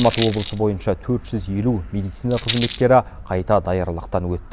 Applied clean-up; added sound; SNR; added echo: none; Rattle; 12 dB; none.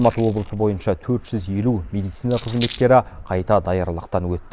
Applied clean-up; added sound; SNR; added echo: neural mask model Resemble Enhance denoiser.